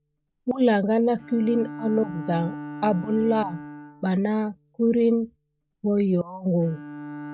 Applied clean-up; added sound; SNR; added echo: none; Bowed string instrument; 15 dB; none.